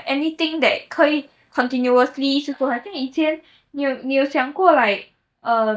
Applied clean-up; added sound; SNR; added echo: neural mask model DeepFilterNet 3.